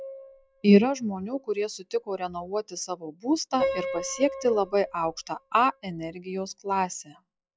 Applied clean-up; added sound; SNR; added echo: classical method log-MMSE.